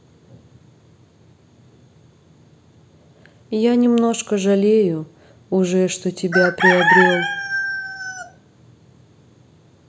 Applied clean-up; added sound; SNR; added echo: none; Chicken, rooster; -2 dB; none.